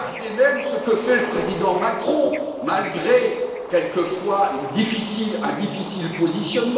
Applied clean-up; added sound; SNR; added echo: none; Bird / Ocean; 14 dB; reverberation time 1.3 s.